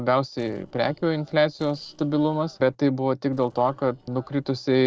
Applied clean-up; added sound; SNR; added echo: neural separator model SepFormer DNS4.